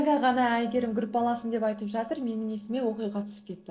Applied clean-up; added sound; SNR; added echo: neural separator model SepFormer DNS4.